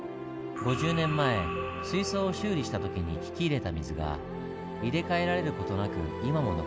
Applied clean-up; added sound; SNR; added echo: none; none; none; none.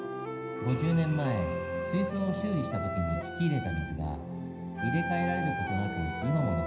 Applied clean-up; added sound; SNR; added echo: none; Wind instrument, woodwind instrument; 6 dB; reverberation time 0.9 s.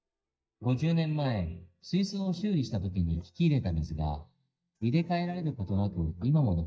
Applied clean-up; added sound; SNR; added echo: neural mask model DeepFilterNet 3.